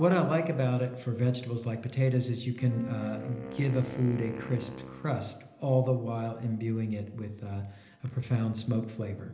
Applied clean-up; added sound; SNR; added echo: none; Wind instrument, woodwind instrument; 12 dB; reverberation time 1.0 s.